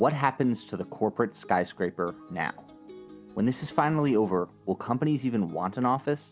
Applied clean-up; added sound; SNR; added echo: none; none; none; none.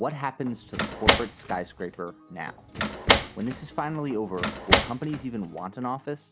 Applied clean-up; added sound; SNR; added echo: none; Slam; -5 dB; none.